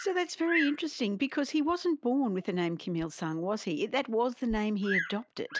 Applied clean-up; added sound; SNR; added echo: none; Bird vocalization, bird call, bird song; 10 dB; none.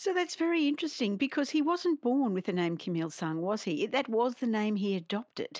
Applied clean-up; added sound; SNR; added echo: none; none; none; none.